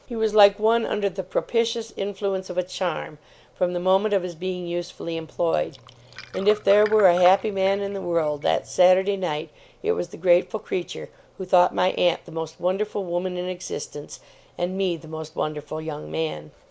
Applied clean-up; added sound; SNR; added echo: none; Glass; 18 dB; none.